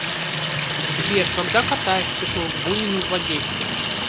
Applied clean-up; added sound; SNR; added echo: none; Sink (filling or washing) / Water tap, faucet; -4 dB; none.